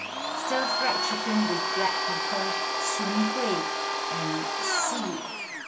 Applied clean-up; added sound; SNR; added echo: none; Domestic sounds, home sounds; -3 dB; reverberation time 0.2 s.